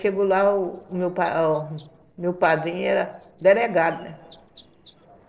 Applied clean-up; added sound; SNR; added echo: neural separator model SepFormer DNS4.